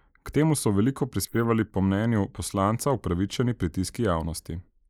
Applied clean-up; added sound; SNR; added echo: neural mask model Resemble Enhance denoiser.